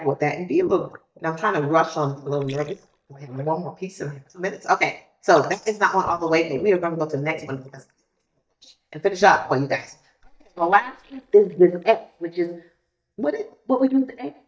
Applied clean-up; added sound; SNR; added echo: neural mask model DeepFilterNet 3.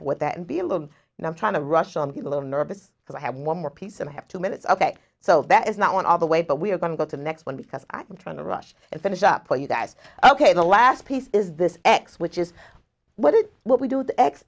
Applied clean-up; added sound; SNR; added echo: none; none; none; none.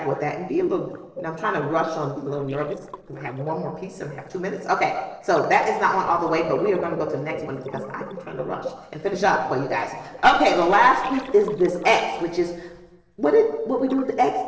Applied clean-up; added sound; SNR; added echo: neural separator model SepFormer DNS4.